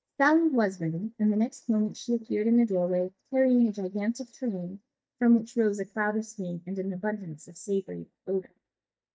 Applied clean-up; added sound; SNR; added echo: neural mask model DeepFilterNet 3.